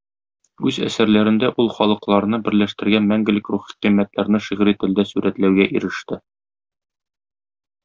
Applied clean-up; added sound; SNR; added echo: none; none; none; none.